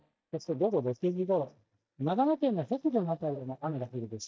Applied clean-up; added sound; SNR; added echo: neural mask model DeepFilterNet 3.